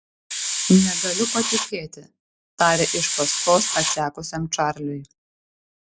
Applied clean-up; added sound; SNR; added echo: none; Hiss; 1 dB; none.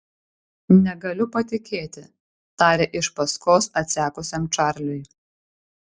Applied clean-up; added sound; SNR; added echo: none; none; none; none.